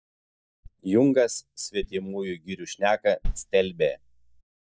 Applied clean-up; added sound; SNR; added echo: neural mask model DeepFilterNet 3.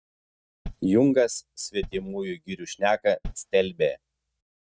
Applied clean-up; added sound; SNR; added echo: neural mask model RNNoise.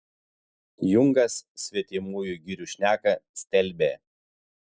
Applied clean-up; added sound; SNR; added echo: none; none; none; none.